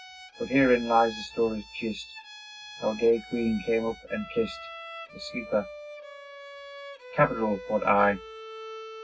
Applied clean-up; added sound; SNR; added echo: none; Bowed string instrument; 14 dB; reverberation time 0.4 s.